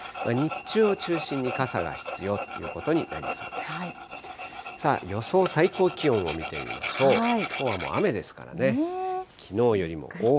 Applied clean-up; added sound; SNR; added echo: none; Tools; 10 dB; none.